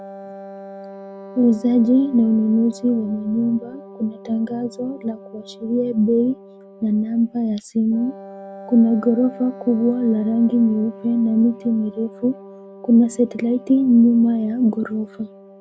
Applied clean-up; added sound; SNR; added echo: none; Wind instrument, woodwind instrument; 19 dB; none.